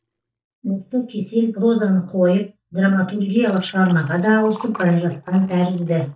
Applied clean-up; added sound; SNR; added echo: neural mask model DeepFilterNet 3.